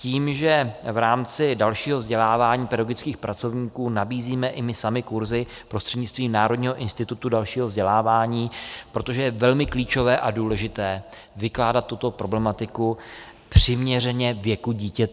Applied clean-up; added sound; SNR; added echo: none; none; none; none.